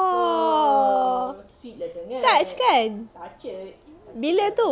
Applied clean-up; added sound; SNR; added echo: none; none; none; none.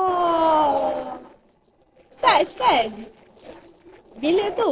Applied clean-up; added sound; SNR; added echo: neural separator model SepFormer DNS4.